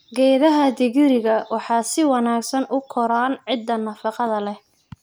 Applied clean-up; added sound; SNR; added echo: none; none; none; none.